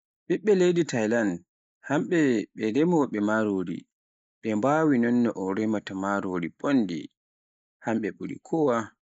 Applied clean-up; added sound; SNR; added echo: neural mask model Resemble Enhance denoiser.